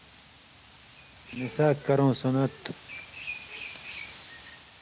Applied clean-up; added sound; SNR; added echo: none; Wind; 16 dB; none.